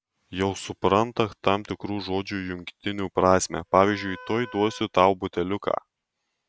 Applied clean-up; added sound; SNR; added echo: none; Wind instrument, woodwind instrument; 19 dB; none.